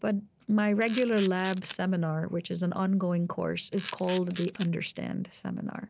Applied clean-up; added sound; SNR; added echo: none; Camera; 14 dB; none.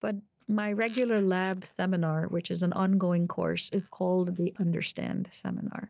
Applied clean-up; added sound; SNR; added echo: neural mask model DeepFilterNet 3.